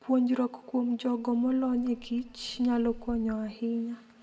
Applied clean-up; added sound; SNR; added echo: none; Insect; 20 dB; reverberation time 1.1 s.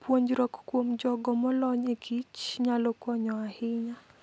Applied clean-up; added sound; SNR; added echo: none; none; none; none.